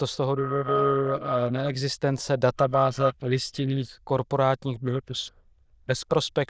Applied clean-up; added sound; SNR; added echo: neural diffusion model UNIVERSE++.